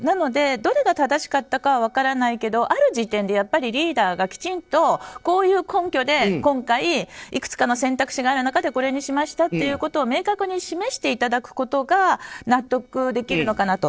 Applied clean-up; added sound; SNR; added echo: neural separator model SepFormer DNS4.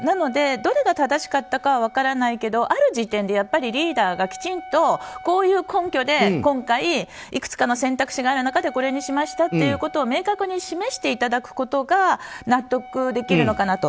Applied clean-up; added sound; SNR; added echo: none; Wind instrument, woodwind instrument; 19 dB; none.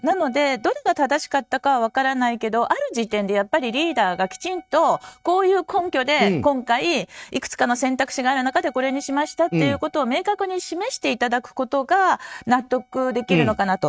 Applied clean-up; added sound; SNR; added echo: neural mask model RNNoise.